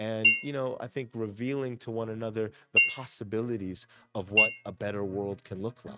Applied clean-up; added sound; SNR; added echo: neural mask model RNNoise.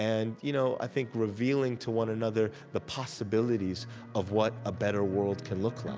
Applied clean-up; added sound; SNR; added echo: none; none; none; none.